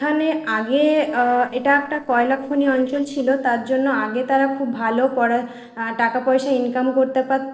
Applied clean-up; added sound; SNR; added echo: neural separator model SepFormer DNS4.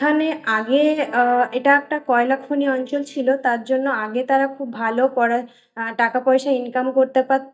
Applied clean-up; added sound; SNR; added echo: neural mask model DeepFilterNet 3.